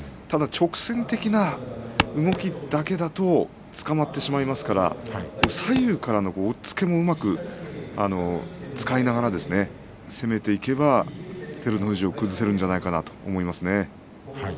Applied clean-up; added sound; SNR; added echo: none; Walk, footsteps; 1 dB; none.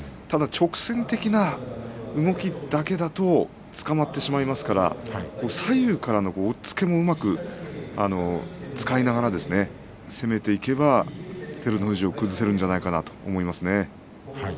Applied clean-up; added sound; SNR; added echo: none; none; none; none.